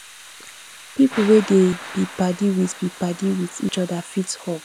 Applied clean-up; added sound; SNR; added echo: none; Thunder / Rain; 16 dB; none.